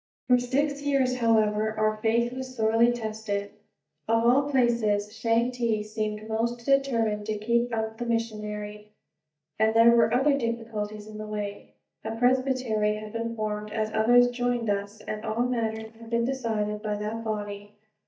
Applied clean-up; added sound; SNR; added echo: neural mask model DeepFilterNet 3.